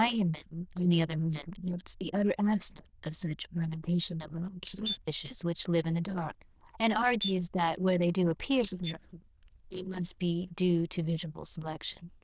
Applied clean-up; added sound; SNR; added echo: neural diffusion model UNIVERSE++.